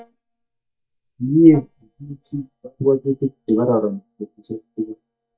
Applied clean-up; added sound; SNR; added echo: neural mask model DeepFilterNet 3.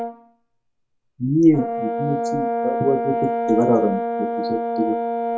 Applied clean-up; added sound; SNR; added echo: none; Brass instrument; 2 dB; reverberation time 0.2 s.